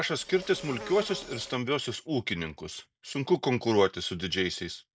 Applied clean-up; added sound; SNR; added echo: none; Insect; 14 dB; none.